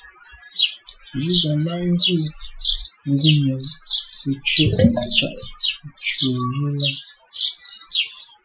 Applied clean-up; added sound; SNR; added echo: classical method Wiener filter.